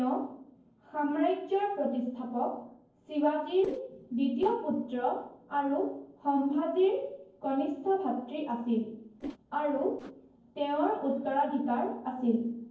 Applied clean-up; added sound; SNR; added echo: neural separator model SepFormer DNS4.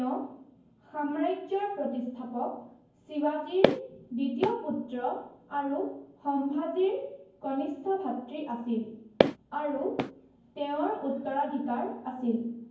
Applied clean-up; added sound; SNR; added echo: none; Walk, footsteps; 1 dB; reverberation time 0.9 s.